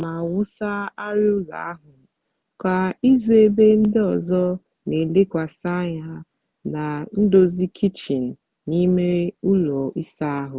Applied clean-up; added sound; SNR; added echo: none; none; none; none.